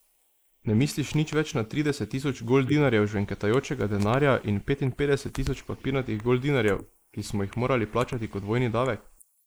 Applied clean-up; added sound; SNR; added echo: neural mask model Resemble Enhance denoiser.